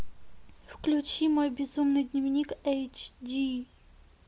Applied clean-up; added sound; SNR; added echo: none; none; none; none.